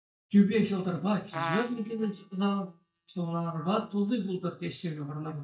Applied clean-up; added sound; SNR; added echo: neural mask model DeepFilterNet 3.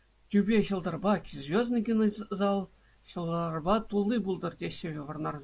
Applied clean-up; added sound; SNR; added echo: none; none; none; none.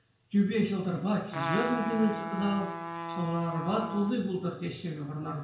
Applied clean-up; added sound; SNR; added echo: none; Trumpet; 8 dB; reverberation time 0.5 s.